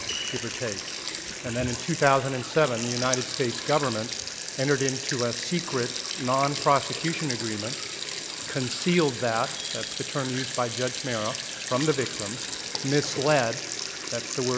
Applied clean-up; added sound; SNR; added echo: none; Sink (filling or washing); 5 dB; none.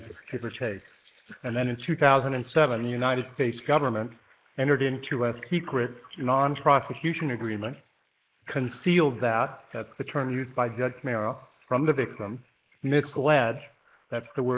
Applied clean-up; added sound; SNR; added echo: neural mask model Resemble Enhance denoiser.